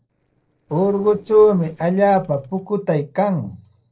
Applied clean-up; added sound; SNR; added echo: neural separator model SepFormer DNS4.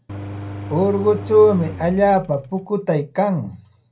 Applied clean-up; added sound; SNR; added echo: none; Engine; 13 dB; reverberation time 0.2 s.